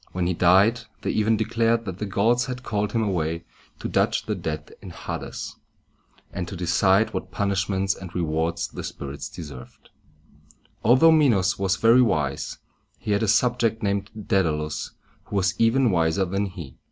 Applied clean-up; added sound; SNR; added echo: none; none; none; none.